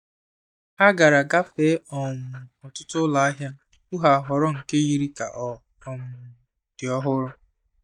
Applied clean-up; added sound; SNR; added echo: neural mask model DeepFilterNet 3.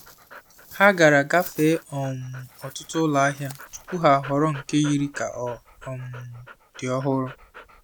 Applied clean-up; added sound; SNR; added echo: none; Dog; 20 dB; none.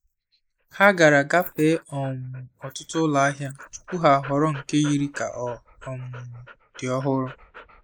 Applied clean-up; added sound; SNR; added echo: neural mask model Resemble Enhance denoiser.